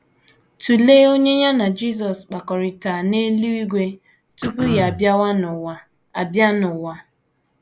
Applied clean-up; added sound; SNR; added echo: none; Cough; 10 dB; none.